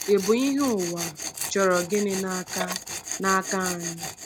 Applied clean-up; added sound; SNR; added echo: none; Tools; 8 dB; none.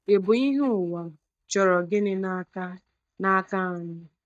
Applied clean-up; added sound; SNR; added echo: neural mask model DeepFilterNet 3.